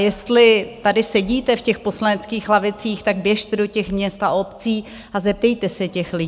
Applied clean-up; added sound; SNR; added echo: none; none; none; none.